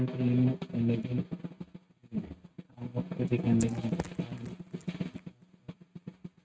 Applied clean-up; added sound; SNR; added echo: neural mask model RNNoise.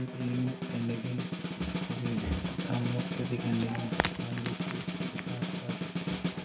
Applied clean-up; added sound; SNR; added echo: none; Wood + Snare drum; -1 dB; none.